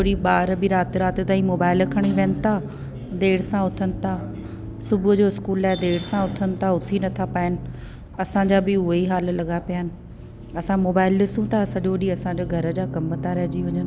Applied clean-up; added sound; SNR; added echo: none; Accelerating, revving, vroom; 10 dB; none.